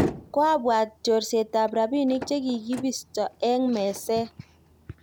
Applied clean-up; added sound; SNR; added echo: none; Motor vehicle (road); 12 dB; none.